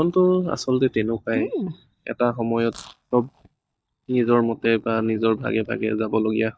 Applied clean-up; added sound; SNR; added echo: neural mask model DeepFilterNet 3.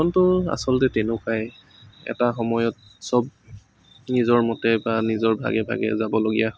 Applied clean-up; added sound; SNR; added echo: none; none; none; none.